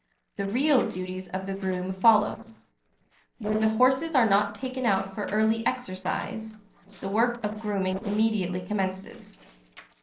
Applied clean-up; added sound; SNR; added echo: neural separator model SepFormer DNS4.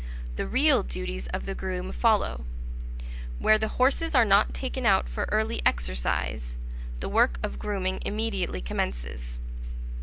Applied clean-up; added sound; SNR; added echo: none; none; none; none.